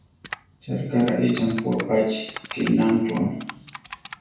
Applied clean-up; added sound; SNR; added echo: none; Typing; 10 dB; reverberation time 0.6 s.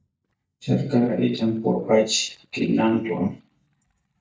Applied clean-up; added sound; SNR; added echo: neural mask model DeepFilterNet 3.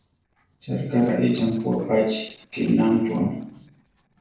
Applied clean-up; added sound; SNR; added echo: neural separator model SepFormer DNS4.